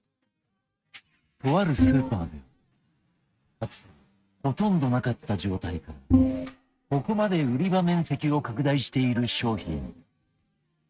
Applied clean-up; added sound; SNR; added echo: neural mask model RNNoise.